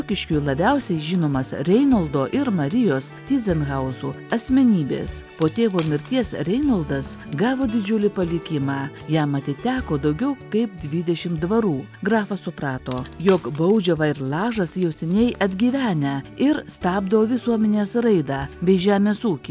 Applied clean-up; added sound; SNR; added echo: none; Wood; 19 dB; none.